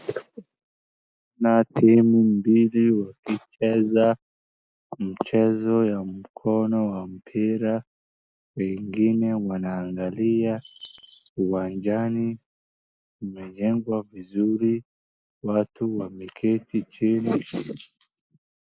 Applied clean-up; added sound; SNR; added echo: neural mask model Resemble Enhance denoiser.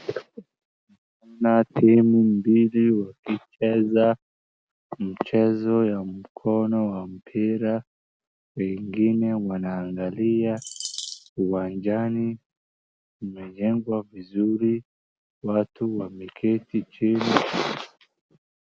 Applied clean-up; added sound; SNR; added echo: none; Bird vocalization, bird call, bird song; 11 dB; none.